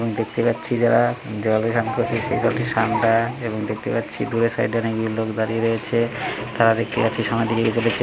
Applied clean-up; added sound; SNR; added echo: none; none; none; none.